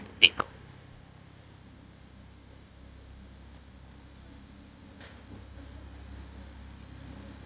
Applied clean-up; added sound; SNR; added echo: neural mask model DeepFilterNet 3.